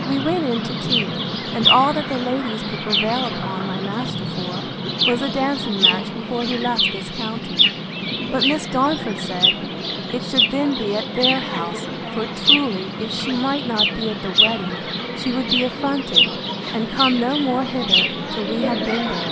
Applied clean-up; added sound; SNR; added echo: none; Chirp, tweet; -2 dB; none.